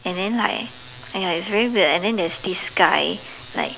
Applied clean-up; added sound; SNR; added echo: none; none; none; none.